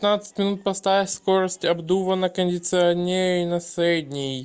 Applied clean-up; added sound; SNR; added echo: none; none; none; none.